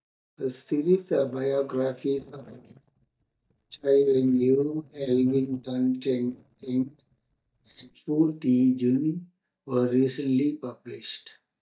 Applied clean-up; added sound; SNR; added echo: neural mask model DeepFilterNet 3.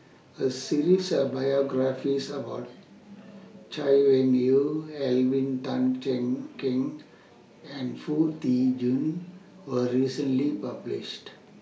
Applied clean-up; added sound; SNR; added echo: none; none; none; none.